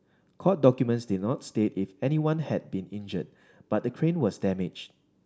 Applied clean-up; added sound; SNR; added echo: none; none; none; none.